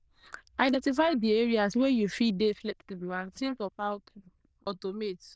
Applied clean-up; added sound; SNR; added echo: neural diffusion model UNIVERSE++.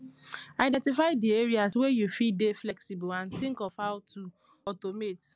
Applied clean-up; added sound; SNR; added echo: none; none; none; none.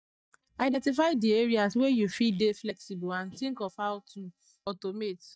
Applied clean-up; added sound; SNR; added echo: neural mask model DeepFilterNet 3.